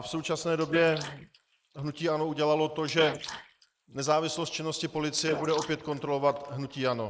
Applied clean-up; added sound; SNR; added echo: neural mask model Resemble Enhance denoiser.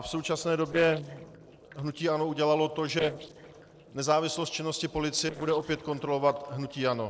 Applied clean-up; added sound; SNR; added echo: neural separator model SepFormer DNS4.